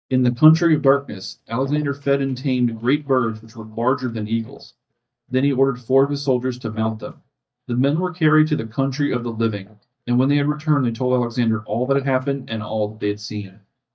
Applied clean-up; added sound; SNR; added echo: neural mask model DeepFilterNet 3.